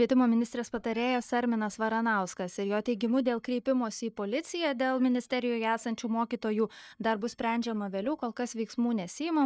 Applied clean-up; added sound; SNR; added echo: neural mask model DeepFilterNet 3.